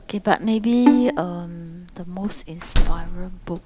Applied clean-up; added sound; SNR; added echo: none; Bowed string instrument + Slam; 0 dB; none.